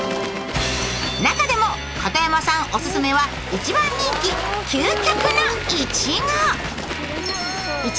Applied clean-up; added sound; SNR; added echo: none; Water / Bird; 10 dB; none.